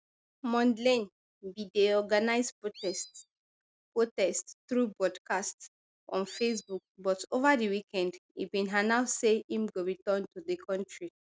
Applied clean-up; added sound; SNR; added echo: neural mask model RNNoise.